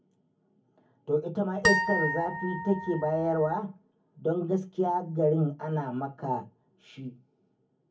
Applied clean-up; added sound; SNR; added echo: none; Harp; 0 dB; reverberation time 0.3 s.